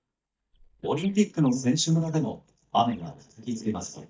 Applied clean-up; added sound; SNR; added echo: neural mask model DeepFilterNet 3.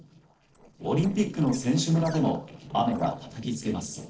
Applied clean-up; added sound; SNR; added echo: neural separator model SepFormer DNS4.